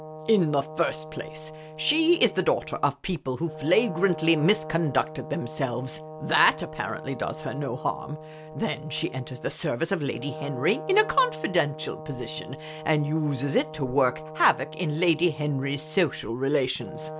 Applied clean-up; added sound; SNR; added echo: none; Brass instrument; 13 dB; none.